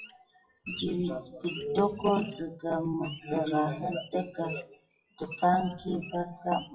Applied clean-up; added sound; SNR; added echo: classical method WPE with log-MMSE.